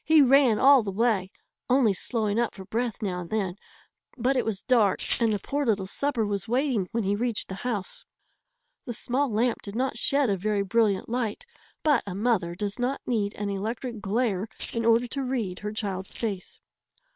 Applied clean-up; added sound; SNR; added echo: neural separator model SepFormer WHAM!.